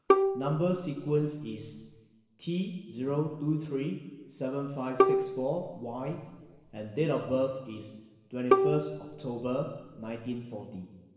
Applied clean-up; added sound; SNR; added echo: none; Bowed string instrument; -3 dB; reverberation time 1.2 s.